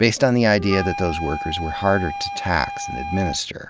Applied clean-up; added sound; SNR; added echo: none; Wind instrument, woodwind instrument; 9 dB; none.